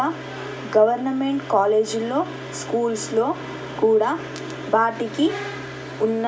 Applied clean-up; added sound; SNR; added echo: none; none; none; reverberation time 0.2 s.